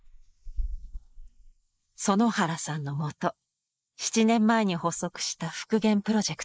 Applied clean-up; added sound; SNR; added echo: neural mask model Resemble Enhance denoiser.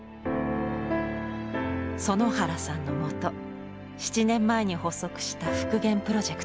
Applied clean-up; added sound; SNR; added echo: none; none; none; none.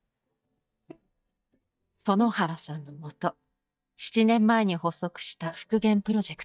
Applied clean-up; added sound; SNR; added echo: neural mask model DeepFilterNet 3.